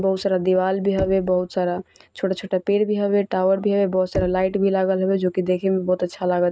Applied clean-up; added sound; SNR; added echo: neural mask model RNNoise.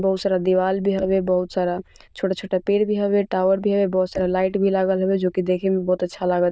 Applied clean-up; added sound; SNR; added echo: neural diffusion model UNIVERSE++.